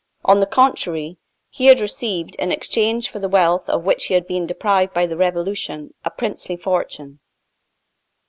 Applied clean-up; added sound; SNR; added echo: none; none; none; none.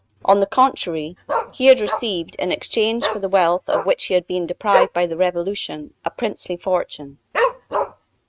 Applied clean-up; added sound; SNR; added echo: neural mask model RNNoise.